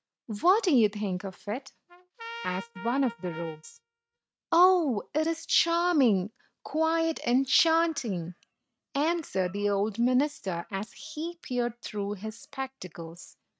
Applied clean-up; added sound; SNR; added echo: neural mask model RNNoise.